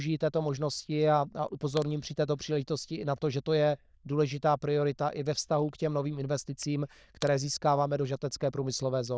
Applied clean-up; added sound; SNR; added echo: neural diffusion model UNIVERSE++.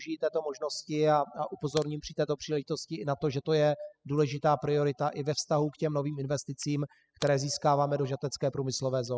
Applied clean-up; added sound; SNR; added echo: classical method spectral subtraction.